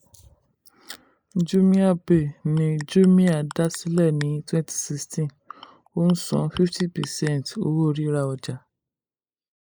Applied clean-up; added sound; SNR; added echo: neural mask model Resemble Enhance denoiser.